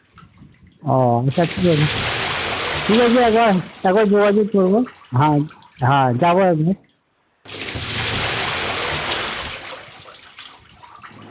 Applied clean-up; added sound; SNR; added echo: none; Bathtub (filling or washing); 9 dB; none.